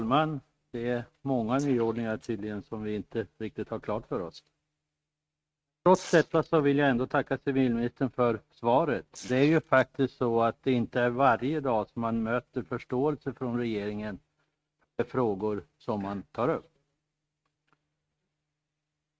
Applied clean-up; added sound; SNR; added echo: neural mask model RNNoise.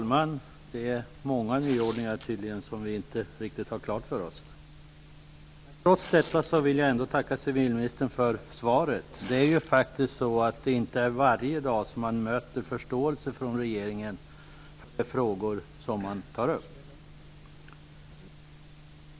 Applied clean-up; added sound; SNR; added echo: none; Tearing; 12 dB; none.